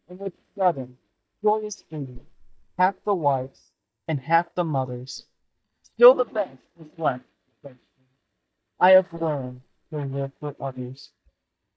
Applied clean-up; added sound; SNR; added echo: neural mask model DeepFilterNet 3.